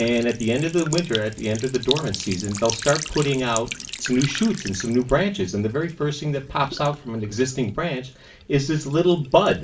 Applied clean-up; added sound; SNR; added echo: none; Trickle, dribble / Sink (filling or washing); 12 dB; reverberation time 0.3 s.